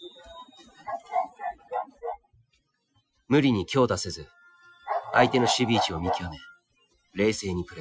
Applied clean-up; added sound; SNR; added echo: classical method Wiener filter.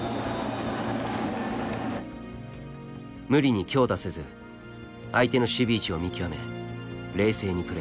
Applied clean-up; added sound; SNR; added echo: none; none; none; none.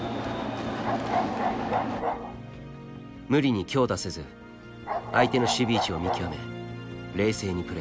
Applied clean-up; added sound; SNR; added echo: none; Bark; 2 dB; none.